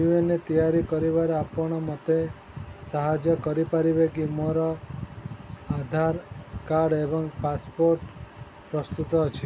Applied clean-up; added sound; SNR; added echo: none; none; none; none.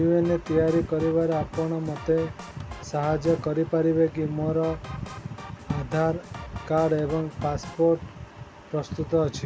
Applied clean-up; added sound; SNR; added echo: none; Drum kit; 17 dB; none.